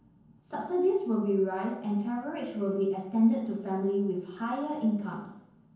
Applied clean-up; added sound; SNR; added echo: none; none; none; reverberation time 0.9 s.